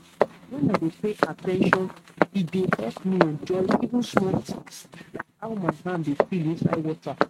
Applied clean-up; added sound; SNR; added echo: neural mask model RNNoise.